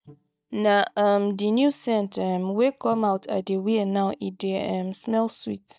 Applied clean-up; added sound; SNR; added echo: neural mask model DeepFilterNet 3.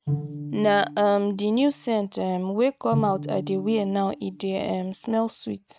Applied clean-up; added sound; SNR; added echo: neural mask model RNNoise.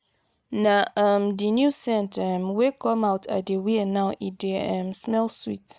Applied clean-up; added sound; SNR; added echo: none; none; none; none.